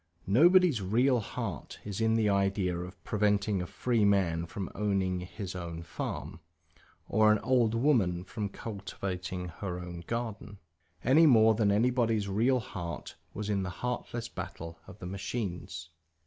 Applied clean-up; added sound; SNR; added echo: none; none; none; none.